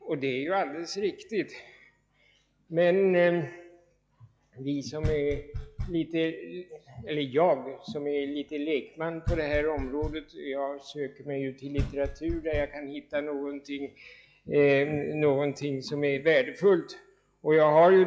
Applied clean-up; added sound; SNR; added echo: classical method log-MMSE.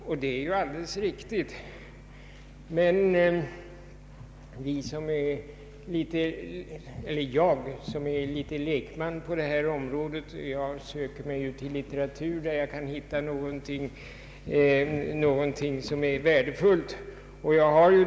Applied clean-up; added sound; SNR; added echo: none; none; none; none.